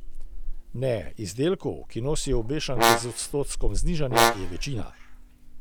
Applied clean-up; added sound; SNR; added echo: none; Brass instrument + Meow / Purr; -4 dB; none.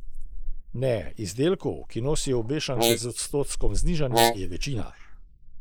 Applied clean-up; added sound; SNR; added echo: neural mask model Resemble Enhance denoiser.